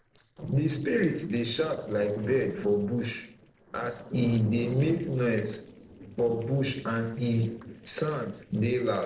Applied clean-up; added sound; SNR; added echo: neural separator model SepFormer DNS4.